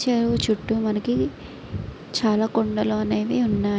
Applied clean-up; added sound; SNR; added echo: none; none; none; none.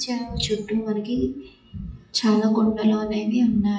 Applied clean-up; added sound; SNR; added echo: classical method WPE with log-MMSE.